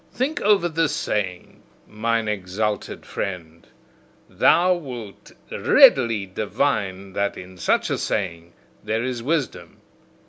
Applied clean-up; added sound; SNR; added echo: none; none; none; none.